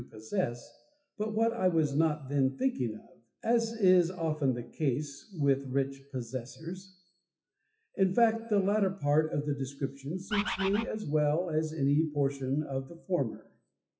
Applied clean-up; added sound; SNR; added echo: classical method WPE with log-MMSE.